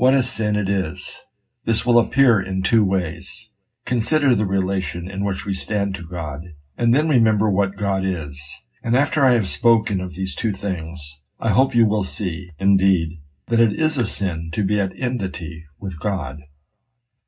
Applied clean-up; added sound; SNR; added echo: none; none; none; reverberation time 0.4 s.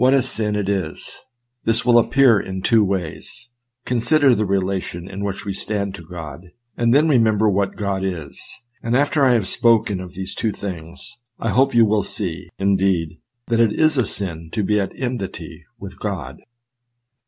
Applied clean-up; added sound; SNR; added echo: none; none; none; none.